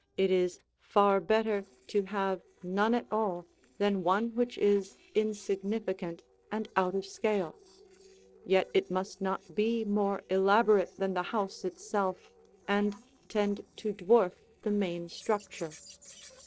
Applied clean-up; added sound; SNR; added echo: neural separator model SepFormer DNS4.